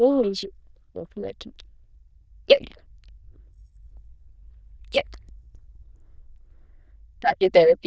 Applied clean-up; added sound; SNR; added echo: neural diffusion model UNIVERSE++.